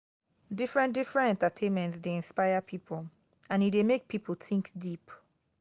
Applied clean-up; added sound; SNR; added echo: none; none; none; none.